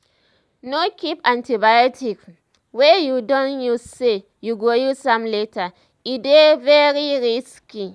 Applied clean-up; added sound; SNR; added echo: none; none; none; none.